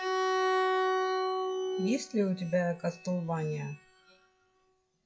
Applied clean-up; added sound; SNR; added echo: classical method log-MMSE.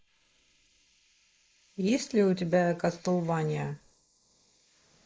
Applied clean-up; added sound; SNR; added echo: neural mask model Resemble Enhance denoiser.